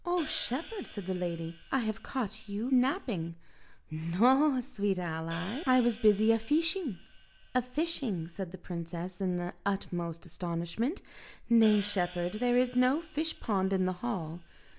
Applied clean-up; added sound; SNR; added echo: none; Hi-hat; 17 dB; none.